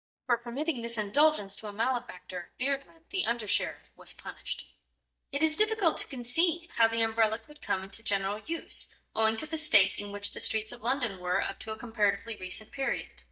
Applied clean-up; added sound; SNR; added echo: neural mask model DeepFilterNet 3.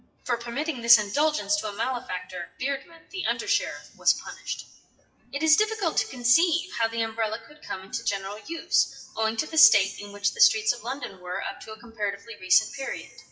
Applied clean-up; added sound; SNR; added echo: classical method WPE with log-MMSE.